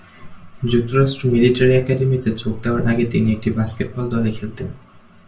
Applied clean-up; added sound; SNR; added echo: none; none; none; reverberation time 0.3 s.